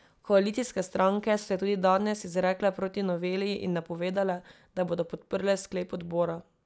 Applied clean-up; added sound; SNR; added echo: none; none; none; none.